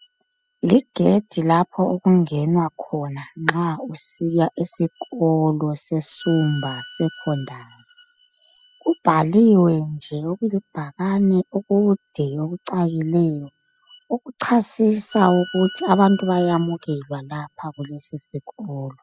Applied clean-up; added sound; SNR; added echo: classical method spectral subtraction.